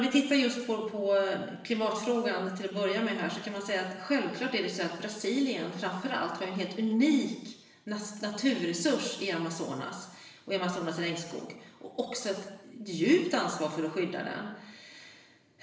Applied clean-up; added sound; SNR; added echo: none; none; none; reverberation time 0.9 s.